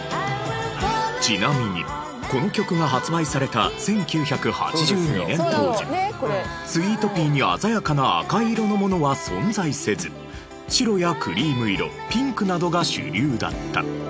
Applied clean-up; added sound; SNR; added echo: none; none; none; none.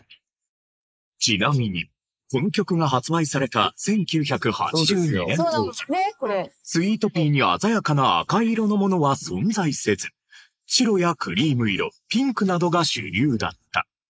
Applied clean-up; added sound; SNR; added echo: neural mask model Resemble Enhance denoiser.